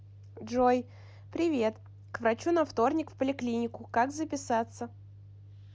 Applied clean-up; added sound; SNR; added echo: none; none; none; none.